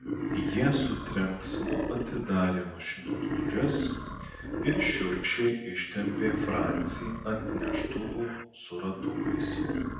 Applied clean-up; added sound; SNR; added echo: none; Wild animals; 1 dB; reverberation time 0.9 s.